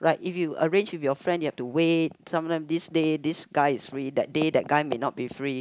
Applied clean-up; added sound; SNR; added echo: none; none; none; none.